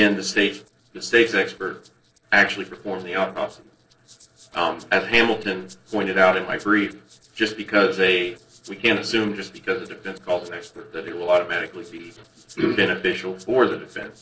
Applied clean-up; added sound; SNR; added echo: neural separator model SepFormer DNS4.